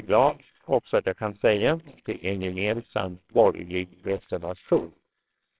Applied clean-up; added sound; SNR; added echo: neural separator model SepFormer WHAMR!.